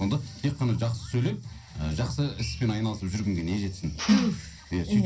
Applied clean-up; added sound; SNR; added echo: none; Drill; 16 dB; reverberation time 0.3 s.